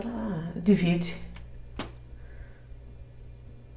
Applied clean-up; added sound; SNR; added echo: none; Microwave oven; 18 dB; reverberation time 0.4 s.